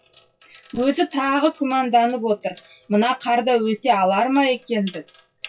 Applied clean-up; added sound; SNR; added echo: classical method WPE with log-MMSE.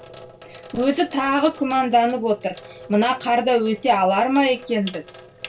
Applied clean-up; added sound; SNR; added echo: none; Sink (filling or washing); 20 dB; reverberation time 0.2 s.